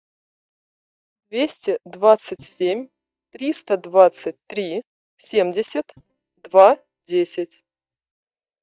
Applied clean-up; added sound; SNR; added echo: neural mask model DeepFilterNet 3.